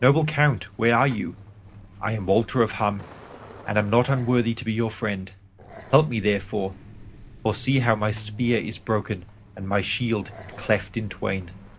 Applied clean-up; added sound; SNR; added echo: none; Growling + Truck; 18 dB; none.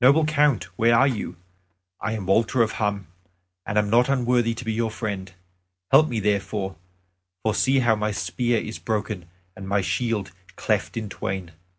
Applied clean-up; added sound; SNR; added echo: none; none; none; none.